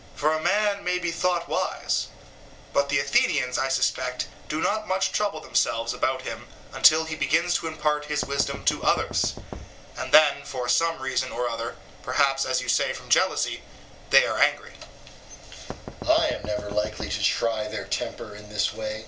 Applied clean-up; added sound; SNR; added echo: none; Knock; 11 dB; none.